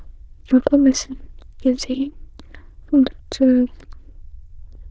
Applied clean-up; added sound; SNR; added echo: neural diffusion model UNIVERSE++.